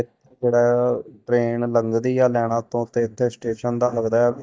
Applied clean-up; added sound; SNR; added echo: neural mask model DeepFilterNet 3.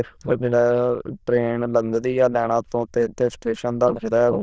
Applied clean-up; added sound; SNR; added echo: neural diffusion model UNIVERSE++.